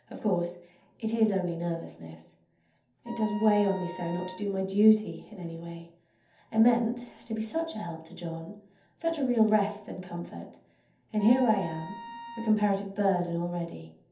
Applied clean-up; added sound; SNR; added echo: none; Wind instrument, woodwind instrument; 14 dB; reverberation time 0.7 s.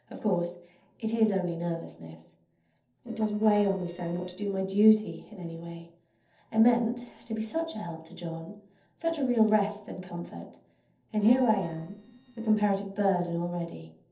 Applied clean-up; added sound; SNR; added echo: neural separator model SepFormer DNS4.